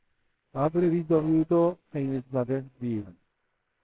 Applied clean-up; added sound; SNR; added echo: neural separator model SepFormer WHAMR!.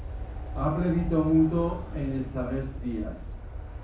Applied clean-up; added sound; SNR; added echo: none; Aircraft; 7 dB; reverberation time 0.6 s.